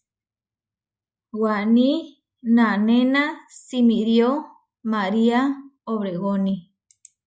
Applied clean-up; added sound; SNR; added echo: none; none; none; none.